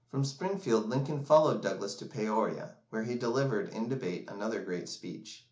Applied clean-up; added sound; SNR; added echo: none; none; none; none.